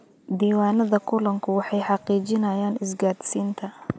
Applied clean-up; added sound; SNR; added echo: none; none; none; none.